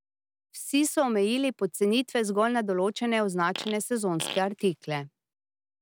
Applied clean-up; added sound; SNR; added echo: none; Fart; 12 dB; none.